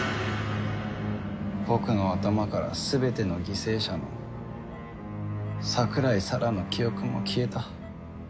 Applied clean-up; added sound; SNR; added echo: none; none; none; none.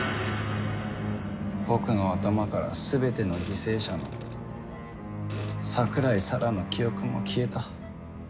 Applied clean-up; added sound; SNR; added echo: none; Fart; 17 dB; none.